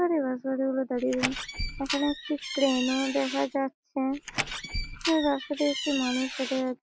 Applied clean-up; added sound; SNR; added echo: none; Door; 6 dB; none.